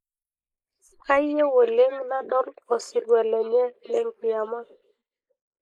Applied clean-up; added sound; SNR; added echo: neural mask model Resemble Enhance denoiser.